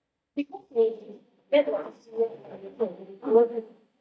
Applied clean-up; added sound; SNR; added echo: neural mask model DeepFilterNet 3.